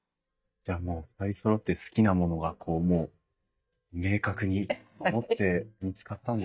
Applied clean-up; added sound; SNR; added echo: neural mask model DeepFilterNet 3.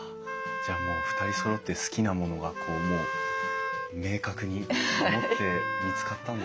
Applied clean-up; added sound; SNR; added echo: none; Wind instrument, woodwind instrument; 1 dB; none.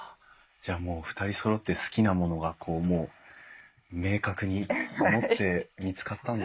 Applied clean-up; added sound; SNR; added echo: neural mask model Resemble Enhance denoiser.